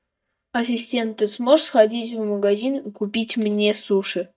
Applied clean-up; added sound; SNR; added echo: neural mask model DeepFilterNet 3.